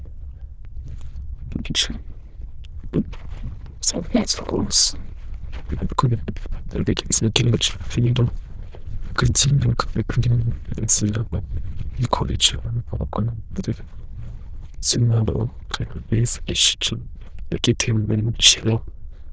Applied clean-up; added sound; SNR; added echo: neural diffusion model UNIVERSE++.